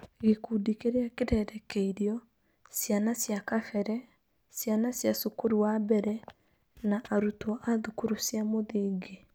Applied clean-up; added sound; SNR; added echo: none; none; none; none.